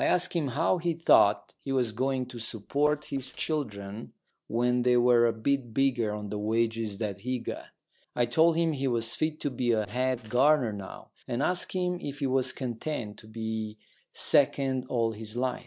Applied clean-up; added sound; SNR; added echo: neural separator model SepFormer DNS4.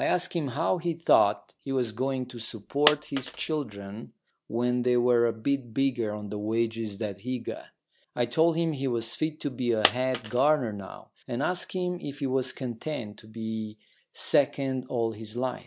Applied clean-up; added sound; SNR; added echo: none; Coin (dropping); 6 dB; none.